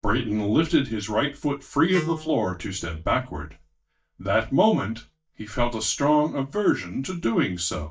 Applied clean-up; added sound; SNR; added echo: neural mask model DeepFilterNet 3.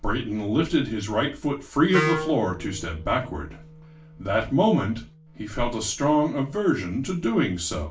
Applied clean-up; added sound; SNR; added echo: none; Wind instrument, woodwind instrument; 12 dB; reverberation time 0.3 s.